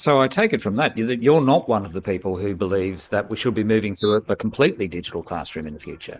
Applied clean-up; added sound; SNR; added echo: neural mask model Resemble Enhance denoiser.